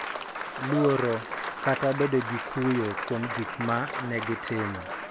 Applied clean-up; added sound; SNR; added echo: none; Applause + Applause / Crowd; 5 dB; none.